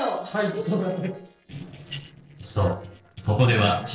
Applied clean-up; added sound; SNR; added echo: neural separator model SepFormer DNS4.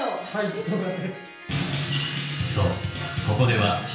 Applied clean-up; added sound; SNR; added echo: none; Harp; 16 dB; reverberation time 0.5 s.